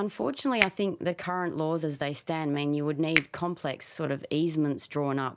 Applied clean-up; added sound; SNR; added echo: none; Finger snapping; 8 dB; none.